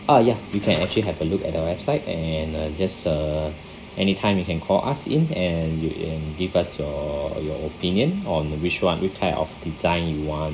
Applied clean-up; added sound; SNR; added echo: none; Splash, splatter; 17 dB; reverberation time 0.5 s.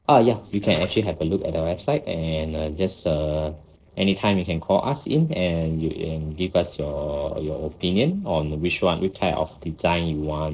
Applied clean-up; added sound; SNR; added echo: neural separator model SepFormer DNS4.